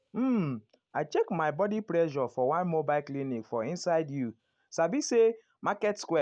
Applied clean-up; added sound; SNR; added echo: none; none; none; none.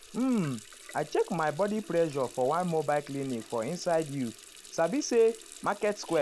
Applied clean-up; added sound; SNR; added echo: none; Water tap, faucet; 19 dB; none.